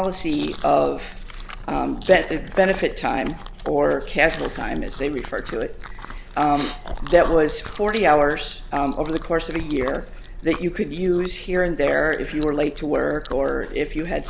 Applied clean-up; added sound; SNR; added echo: none; Chewing, mastication; 15 dB; none.